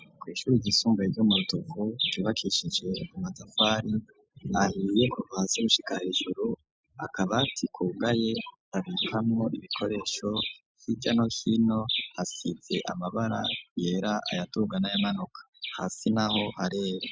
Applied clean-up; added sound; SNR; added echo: neural mask model Resemble Enhance denoiser.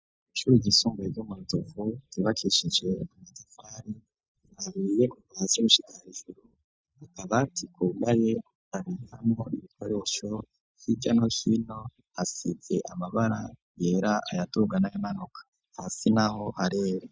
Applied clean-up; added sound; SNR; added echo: neural mask model DeepFilterNet 3.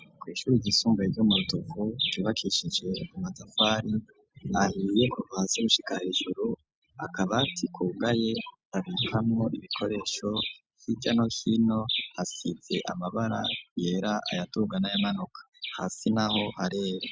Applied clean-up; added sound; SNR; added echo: none; Telephone; 20 dB; none.